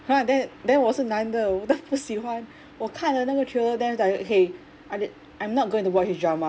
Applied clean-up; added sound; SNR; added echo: none; none; none; none.